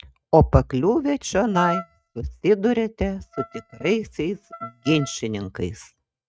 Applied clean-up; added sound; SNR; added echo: neural mask model RNNoise.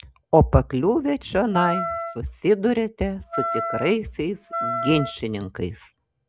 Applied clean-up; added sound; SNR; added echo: none; Wind instrument, woodwind instrument; 6 dB; none.